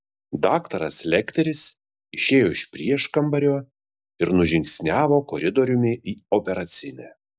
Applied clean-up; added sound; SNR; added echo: none; none; none; none.